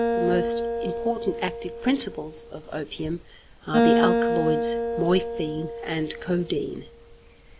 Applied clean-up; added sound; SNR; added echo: none; Acoustic guitar; 1 dB; none.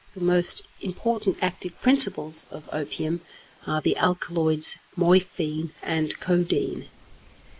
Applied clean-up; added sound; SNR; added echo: neural mask model Resemble Enhance denoiser.